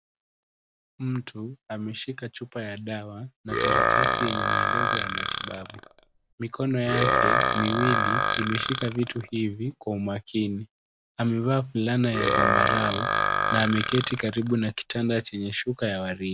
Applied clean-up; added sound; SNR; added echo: none; Burping, eructation; -3 dB; none.